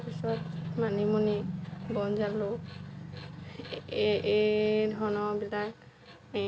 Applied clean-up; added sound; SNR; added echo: none; none; none; none.